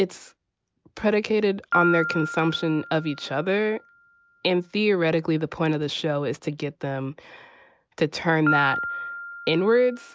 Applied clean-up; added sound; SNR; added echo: none; Piano; 9 dB; none.